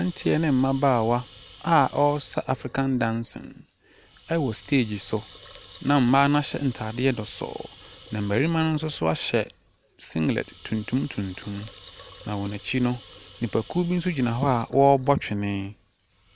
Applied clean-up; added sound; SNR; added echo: none; Water tap, faucet / Liquid; 14 dB; none.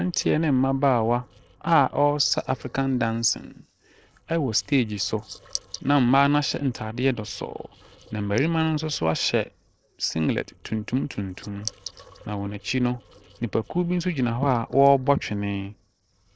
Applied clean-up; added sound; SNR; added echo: neural separator model SepFormer DNS4.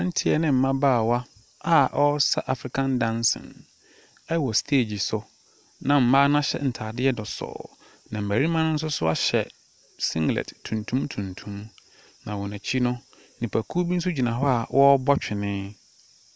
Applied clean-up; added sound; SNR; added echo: none; none; none; none.